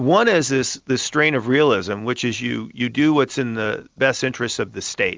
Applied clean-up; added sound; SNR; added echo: none; none; none; none.